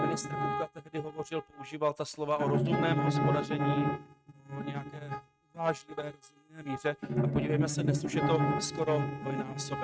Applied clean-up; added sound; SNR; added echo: neural mask model RNNoise.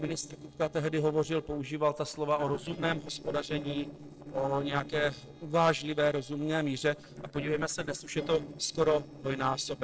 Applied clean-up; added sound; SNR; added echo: neural separator model SepFormer DNS4.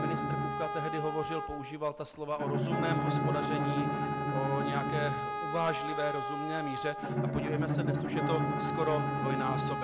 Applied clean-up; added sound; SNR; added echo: none; Wind instrument, woodwind instrument + Bowed string instrument; -3 dB; none.